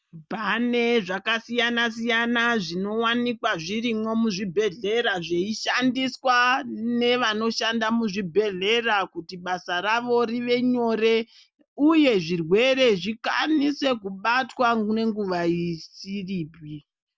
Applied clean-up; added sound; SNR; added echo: none; none; none; none.